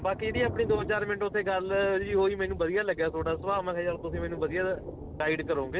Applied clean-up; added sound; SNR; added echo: none; Thunder; 11 dB; none.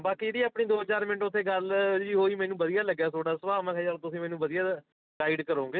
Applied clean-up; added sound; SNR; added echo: none; none; none; none.